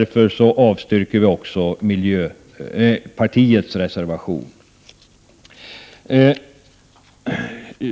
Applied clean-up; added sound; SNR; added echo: none; none; none; none.